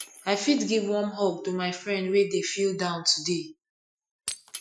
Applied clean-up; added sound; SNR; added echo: classical method Wiener filter.